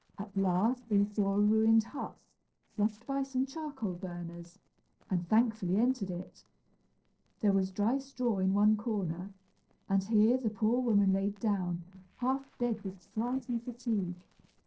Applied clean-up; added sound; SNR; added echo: neural separator model SepFormer DNS4.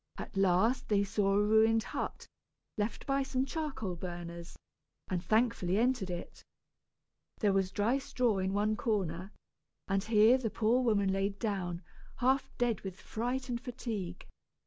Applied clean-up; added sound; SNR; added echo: none; none; none; none.